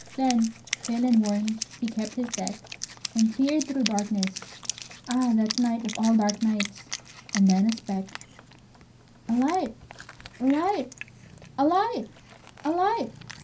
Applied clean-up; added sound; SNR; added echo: none; Wind instrument, woodwind instrument; 13 dB; reverberation time 0.3 s.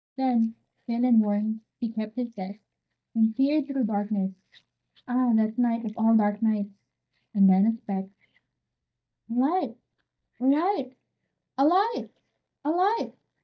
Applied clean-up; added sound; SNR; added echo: neural mask model DeepFilterNet 3.